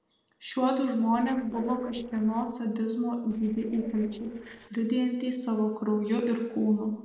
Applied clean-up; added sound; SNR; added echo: neural separator model SepFormer DNS4.